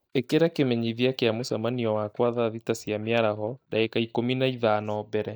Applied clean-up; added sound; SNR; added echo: neural mask model DeepFilterNet 3.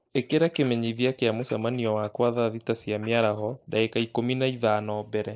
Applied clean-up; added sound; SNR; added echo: neural mask model Resemble Enhance denoiser.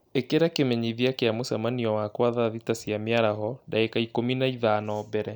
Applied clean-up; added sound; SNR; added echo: none; none; none; none.